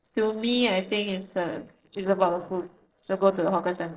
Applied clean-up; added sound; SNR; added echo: neural separator model SepFormer DNS4.